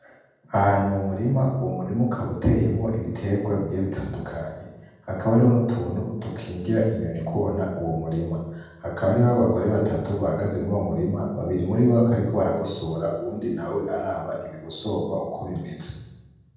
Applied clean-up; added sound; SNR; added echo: none; none; none; reverberation time 1.2 s.